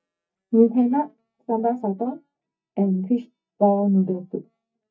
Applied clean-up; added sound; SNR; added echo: neural mask model DeepFilterNet 3.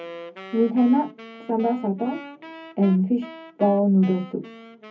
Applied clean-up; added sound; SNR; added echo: none; Wind instrument, woodwind instrument; 17 dB; reverberation time 0.3 s.